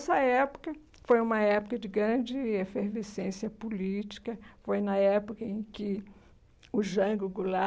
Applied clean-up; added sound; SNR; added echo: none; none; none; none.